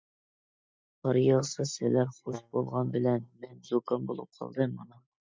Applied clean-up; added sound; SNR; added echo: neural mask model DeepFilterNet 3.